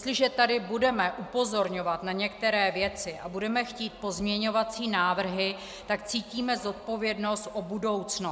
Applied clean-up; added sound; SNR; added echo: none; none; none; none.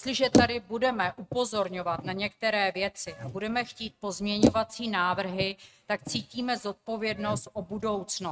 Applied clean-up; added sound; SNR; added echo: neural mask model RNNoise.